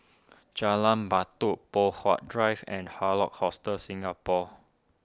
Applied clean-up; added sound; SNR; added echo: none; none; none; none.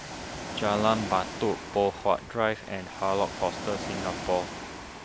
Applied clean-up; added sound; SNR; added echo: none; Ocean; 8 dB; none.